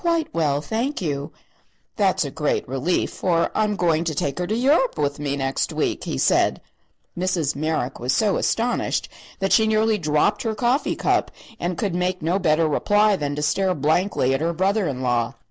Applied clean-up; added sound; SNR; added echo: none; none; none; none.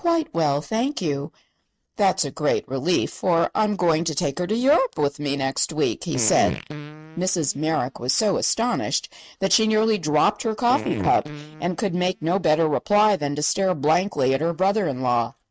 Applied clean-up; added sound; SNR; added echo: neural mask model RNNoise.